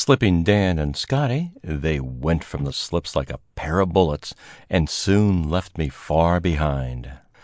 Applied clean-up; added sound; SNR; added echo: neural mask model Resemble Enhance denoiser.